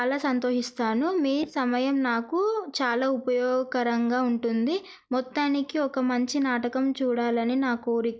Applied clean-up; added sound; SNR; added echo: neural mask model DeepFilterNet 3.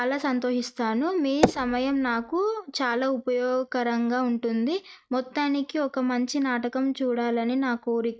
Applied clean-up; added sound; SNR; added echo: neural mask model RNNoise.